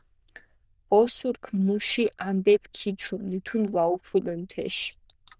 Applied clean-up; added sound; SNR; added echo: neural diffusion model UNIVERSE++.